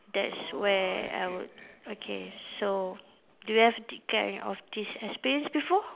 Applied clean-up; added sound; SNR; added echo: none; none; none; none.